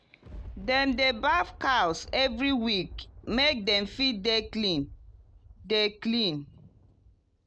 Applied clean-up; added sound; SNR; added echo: none; Thunder; 18 dB; none.